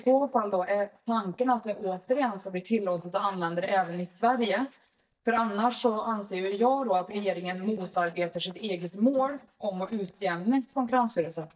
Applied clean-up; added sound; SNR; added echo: neural mask model DeepFilterNet 3.